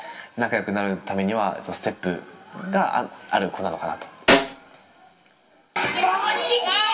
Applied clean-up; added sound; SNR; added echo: none; Snare drum; -2 dB; reverberation time 2.8 s.